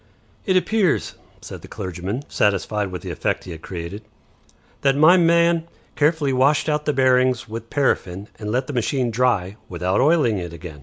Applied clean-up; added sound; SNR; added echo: none; none; none; none.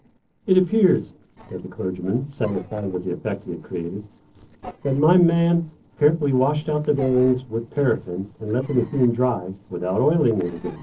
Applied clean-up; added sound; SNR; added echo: neural separator model SepFormer DNS4.